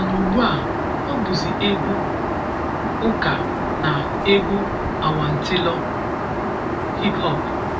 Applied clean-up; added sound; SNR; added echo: none; Aircraft; -1 dB; reverberation time 0.2 s.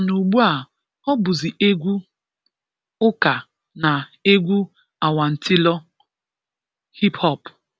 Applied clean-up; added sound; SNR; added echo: none; none; none; none.